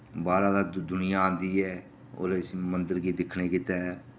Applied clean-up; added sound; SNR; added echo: none; none; none; none.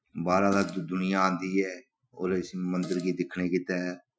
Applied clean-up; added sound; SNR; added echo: classical method Wiener filter.